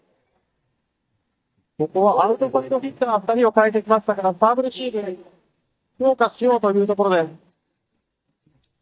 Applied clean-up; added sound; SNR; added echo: neural mask model DeepFilterNet 3.